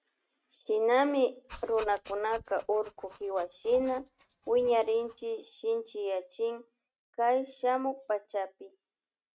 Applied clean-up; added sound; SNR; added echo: neural mask model RNNoise.